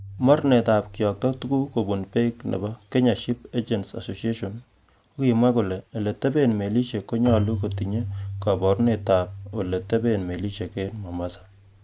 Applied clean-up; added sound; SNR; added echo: none; Keyboard (musical); 12 dB; none.